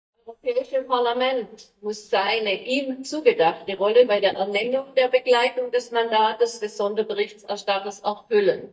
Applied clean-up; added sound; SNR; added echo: neural mask model DeepFilterNet 3.